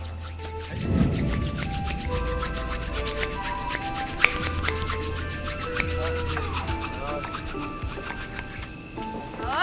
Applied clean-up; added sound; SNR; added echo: none; Hands; 3 dB; none.